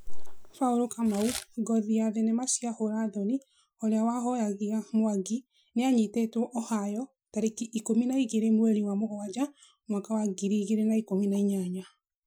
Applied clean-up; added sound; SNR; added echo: classical method Wiener filter.